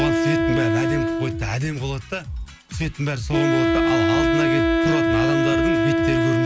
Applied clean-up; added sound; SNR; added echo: none; Wind instrument, woodwind instrument; -4 dB; none.